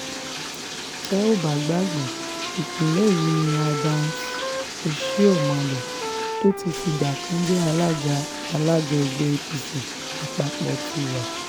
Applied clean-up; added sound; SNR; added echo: none; Wind instrument, woodwind instrument + Bathtub (filling or washing); 6 dB; none.